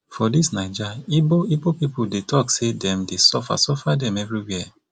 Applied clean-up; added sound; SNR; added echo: none; none; none; none.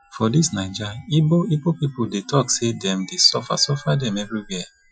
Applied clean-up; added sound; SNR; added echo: classical method Wiener filter.